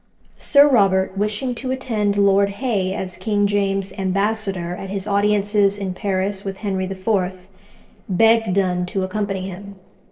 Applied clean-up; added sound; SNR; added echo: neural separator model SepFormer DNS4.